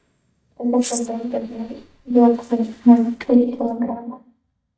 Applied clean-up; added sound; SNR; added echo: neural mask model DeepFilterNet 3.